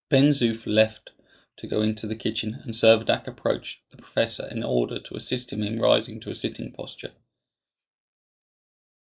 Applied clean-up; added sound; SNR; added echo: neural mask model Resemble Enhance denoiser.